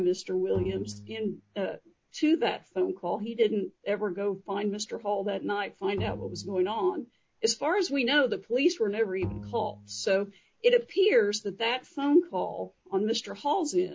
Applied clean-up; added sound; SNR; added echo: none; Bowed string instrument; 13 dB; none.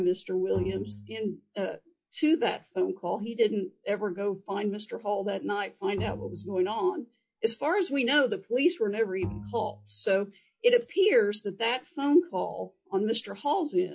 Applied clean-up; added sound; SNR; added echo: classical method log-MMSE.